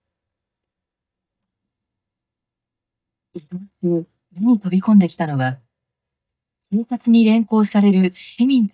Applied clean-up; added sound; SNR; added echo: neural mask model DeepFilterNet 3.